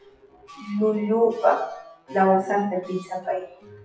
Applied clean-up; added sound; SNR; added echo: classical method WPE with log-MMSE.